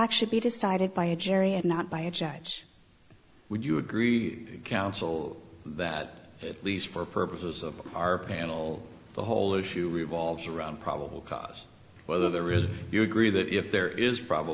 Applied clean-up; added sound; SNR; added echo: none; none; none; none.